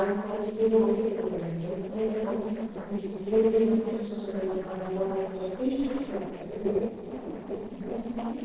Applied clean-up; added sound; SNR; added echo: neural separator model SepFormer DNS4.